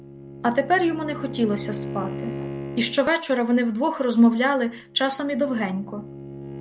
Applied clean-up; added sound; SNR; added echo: none; Bowed string instrument; 12 dB; none.